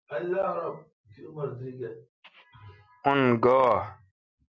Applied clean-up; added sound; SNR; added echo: none; none; none; none.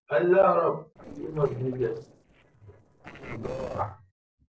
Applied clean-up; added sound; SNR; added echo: neural separator model SepFormer DNS4.